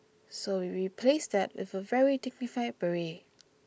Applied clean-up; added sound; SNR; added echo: none; none; none; none.